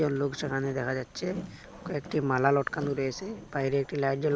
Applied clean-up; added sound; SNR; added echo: none; Boat, Water vehicle; 15 dB; none.